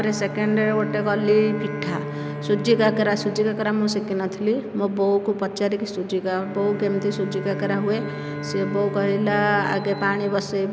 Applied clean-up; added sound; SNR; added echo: none; Bowed string instrument; 10 dB; none.